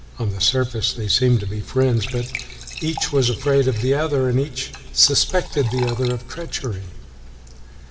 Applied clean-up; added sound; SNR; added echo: none; Fill (with liquid) / Trickle, dribble / Glass; 17 dB; reverberation time 2.4 s.